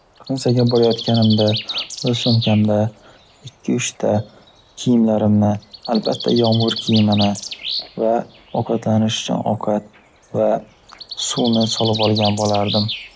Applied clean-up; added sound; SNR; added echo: none; Bird; 11 dB; none.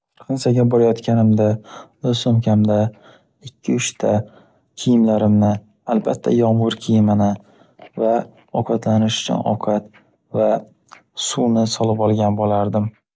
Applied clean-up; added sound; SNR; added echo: none; none; none; none.